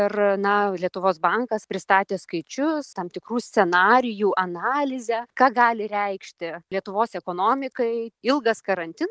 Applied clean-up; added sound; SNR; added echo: none; none; none; none.